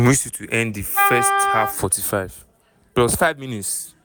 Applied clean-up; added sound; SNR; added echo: none; Wind instrument, woodwind instrument; 0 dB; none.